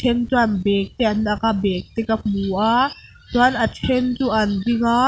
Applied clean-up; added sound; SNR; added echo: none; none; none; none.